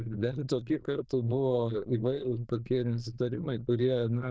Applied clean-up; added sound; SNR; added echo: neural diffusion model UNIVERSE++.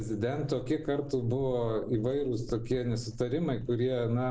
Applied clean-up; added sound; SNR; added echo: none; Writing; 15 dB; none.